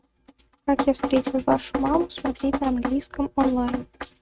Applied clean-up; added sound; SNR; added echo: neural mask model RNNoise.